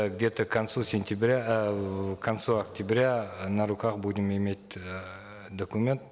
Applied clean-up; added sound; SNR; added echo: none; none; none; none.